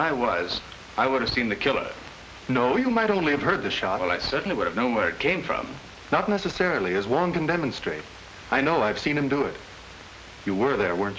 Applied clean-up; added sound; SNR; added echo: none; none; none; none.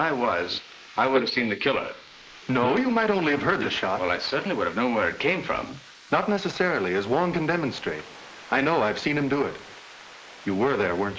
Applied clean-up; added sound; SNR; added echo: neural mask model Resemble Enhance denoiser.